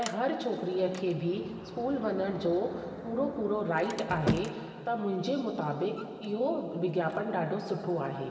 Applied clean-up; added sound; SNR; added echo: none; Sliding door; 11 dB; reverberation time 2.7 s.